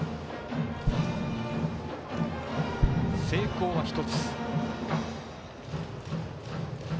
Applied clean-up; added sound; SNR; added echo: none; Explosion; 1 dB; none.